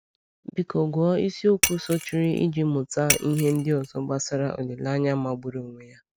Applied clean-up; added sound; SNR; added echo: none; Shatter; 5 dB; none.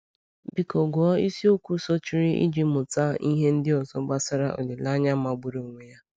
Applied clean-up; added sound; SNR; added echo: none; none; none; none.